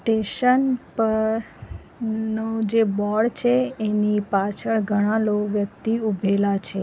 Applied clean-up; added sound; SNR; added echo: none; none; none; none.